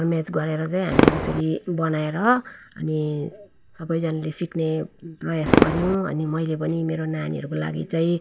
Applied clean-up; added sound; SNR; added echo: none; Fireworks; 3 dB; none.